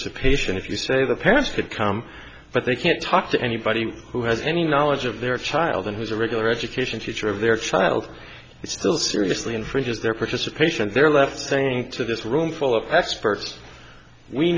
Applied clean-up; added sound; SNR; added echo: none; none; none; none.